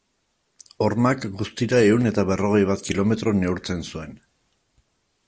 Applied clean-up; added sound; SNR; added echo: none; none; none; none.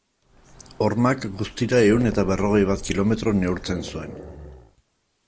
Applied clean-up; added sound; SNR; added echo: none; Growling + Bird; 15 dB; none.